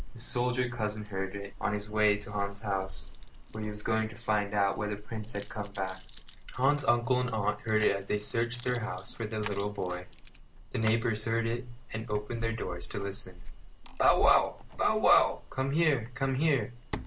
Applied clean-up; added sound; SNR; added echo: none; Keys jangling; 10 dB; none.